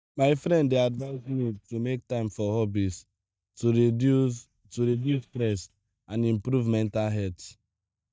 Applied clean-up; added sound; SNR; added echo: neural mask model DeepFilterNet 3.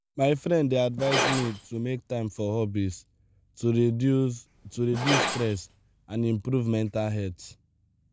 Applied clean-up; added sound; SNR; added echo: none; Glass; 8 dB; none.